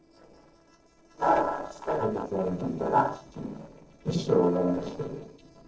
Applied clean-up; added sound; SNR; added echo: neural separator model SepFormer DNS4.